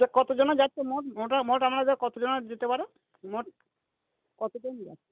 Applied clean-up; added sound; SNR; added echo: none; none; none; none.